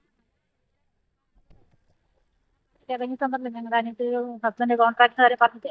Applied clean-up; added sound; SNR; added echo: neural mask model DeepFilterNet 3.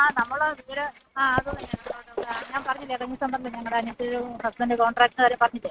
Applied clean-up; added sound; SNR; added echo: neural mask model RNNoise.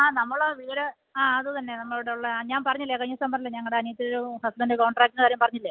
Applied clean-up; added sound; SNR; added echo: none; none; none; none.